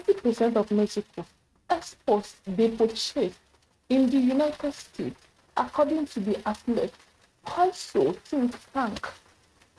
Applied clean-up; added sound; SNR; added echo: neural mask model RNNoise.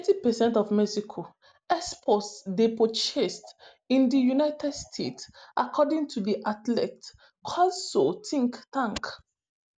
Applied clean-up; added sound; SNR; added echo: none; none; none; none.